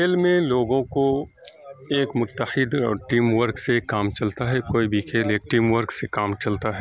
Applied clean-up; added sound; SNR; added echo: none; none; none; none.